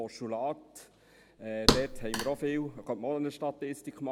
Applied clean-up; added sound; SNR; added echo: none; Thump, thud; -4 dB; none.